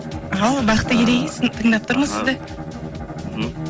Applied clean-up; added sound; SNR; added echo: none; Bowed string instrument; 10 dB; none.